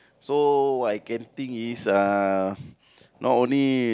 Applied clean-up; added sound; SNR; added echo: none; none; none; none.